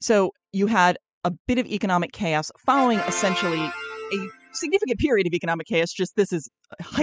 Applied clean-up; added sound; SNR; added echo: classical method spectral subtraction.